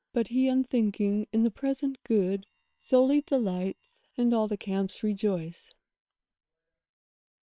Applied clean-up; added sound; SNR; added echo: neural separator model SepFormer WHAM!.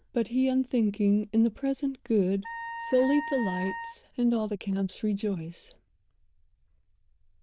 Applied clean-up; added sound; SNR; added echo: neural diffusion model UNIVERSE++.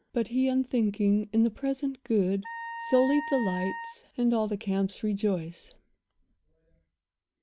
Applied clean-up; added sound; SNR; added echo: none; Wind instrument, woodwind instrument; 9 dB; none.